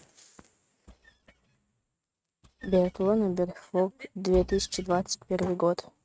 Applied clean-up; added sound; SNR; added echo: neural mask model RNNoise.